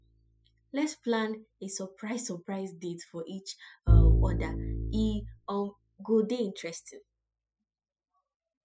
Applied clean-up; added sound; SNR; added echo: classical method spectral subtraction.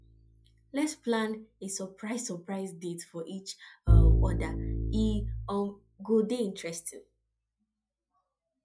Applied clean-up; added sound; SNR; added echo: classical method log-MMSE.